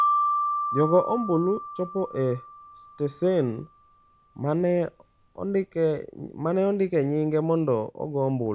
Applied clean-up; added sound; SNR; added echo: none; Marimba, xylophone; 7 dB; none.